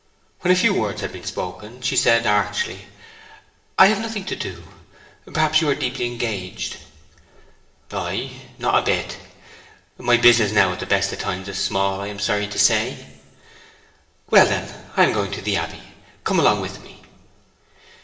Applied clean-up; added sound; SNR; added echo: none; none; none; reverberation time 0.9 s.